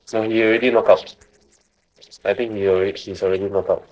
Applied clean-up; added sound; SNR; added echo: neural separator model SepFormer DNS4.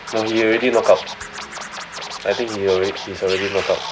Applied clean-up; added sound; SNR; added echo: none; Scratching (performance technique); 11 dB; none.